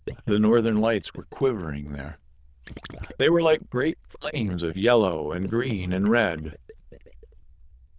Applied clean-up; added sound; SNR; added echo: neural diffusion model UNIVERSE++.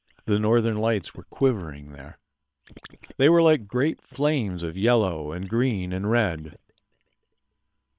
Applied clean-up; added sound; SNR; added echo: neural separator model SepFormer WHAM!.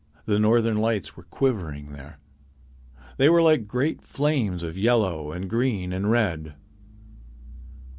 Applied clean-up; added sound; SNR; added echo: none; none; none; none.